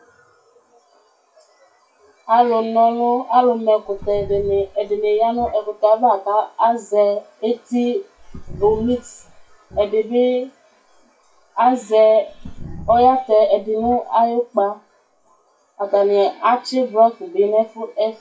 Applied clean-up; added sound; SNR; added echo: classical method WPE with log-MMSE.